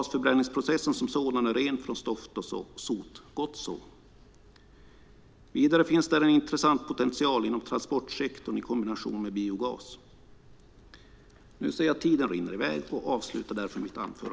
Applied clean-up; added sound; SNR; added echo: none; none; none; none.